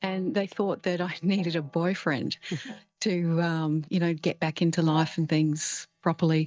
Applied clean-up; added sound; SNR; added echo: neural mask model DeepFilterNet 3.